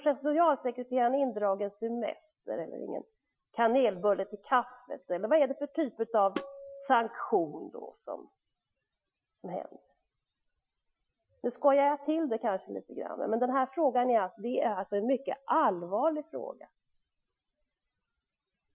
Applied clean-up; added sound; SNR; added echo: classical method Wiener filter.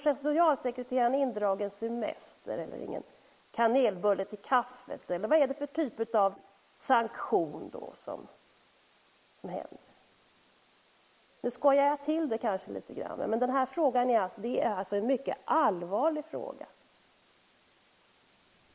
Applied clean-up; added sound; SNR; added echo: neural mask model Resemble Enhance denoiser.